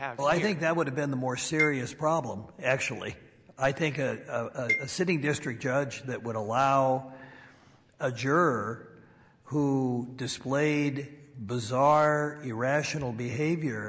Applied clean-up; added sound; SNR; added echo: none; Marimba, xylophone; 8 dB; none.